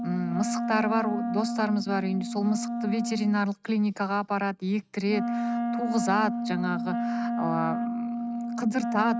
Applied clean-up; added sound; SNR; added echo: neural mask model RNNoise.